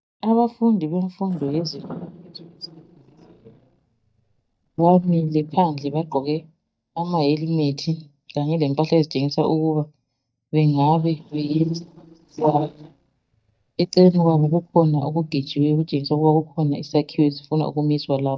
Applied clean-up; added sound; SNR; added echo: neural mask model DeepFilterNet 3.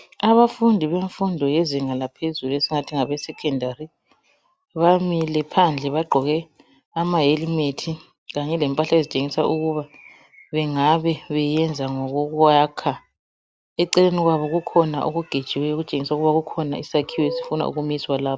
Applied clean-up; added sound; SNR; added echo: none; none; none; none.